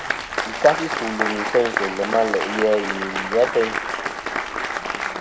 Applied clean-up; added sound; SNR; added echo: none; Applause; 3 dB; none.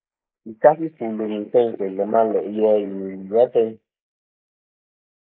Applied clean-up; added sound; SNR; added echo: neural mask model Resemble Enhance denoiser.